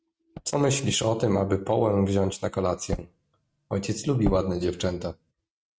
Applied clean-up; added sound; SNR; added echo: neural mask model RNNoise.